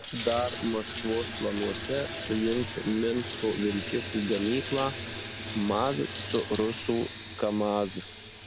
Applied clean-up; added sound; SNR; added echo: none; Bathtub (filling or washing) / Water tap, faucet; 6 dB; none.